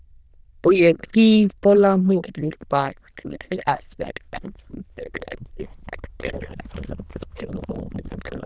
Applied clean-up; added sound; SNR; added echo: neural diffusion model UNIVERSE++.